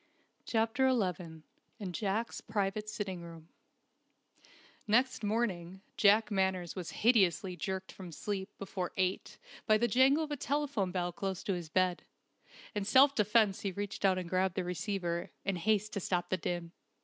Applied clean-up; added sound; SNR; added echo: none; none; none; none.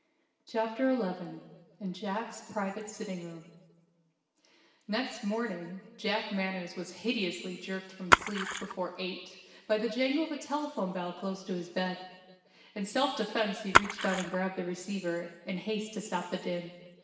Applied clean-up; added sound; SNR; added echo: none; Splash, splatter; -4 dB; reverberation time 1.3 s.